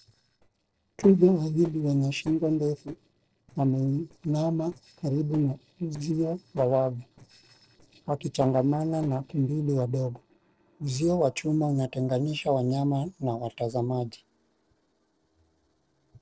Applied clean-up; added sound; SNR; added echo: neural separator model SepFormer DNS4.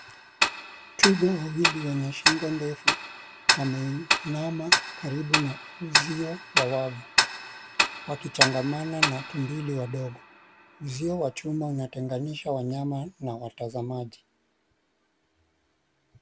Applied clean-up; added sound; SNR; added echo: none; Tick-tock; -1 dB; none.